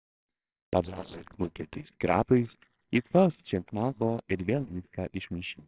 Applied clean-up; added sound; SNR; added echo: neural separator model SepFormer WHAMR!.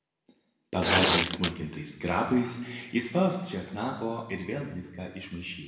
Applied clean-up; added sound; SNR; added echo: none; Tearing; -5 dB; reverberation time 1.1 s.